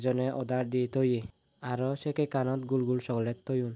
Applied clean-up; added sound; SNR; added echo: none; none; none; none.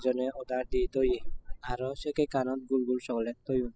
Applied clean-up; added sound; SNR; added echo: classical method spectral subtraction.